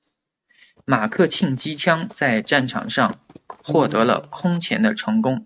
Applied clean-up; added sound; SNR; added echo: neural mask model RNNoise.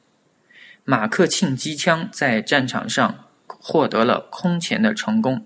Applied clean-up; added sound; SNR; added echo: none; none; none; none.